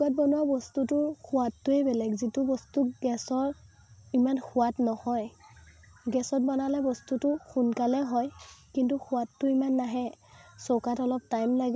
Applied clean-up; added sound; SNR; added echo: none; none; none; none.